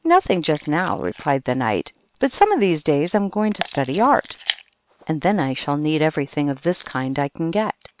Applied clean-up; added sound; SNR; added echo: neural separator model SepFormer WHAM!.